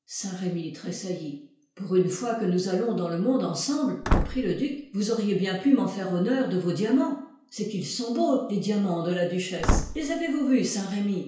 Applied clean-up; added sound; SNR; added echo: none; Slam / Wood; 2 dB; reverberation time 0.5 s.